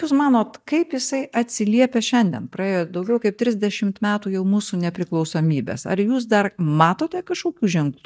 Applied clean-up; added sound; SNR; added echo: neural mask model DeepFilterNet 3.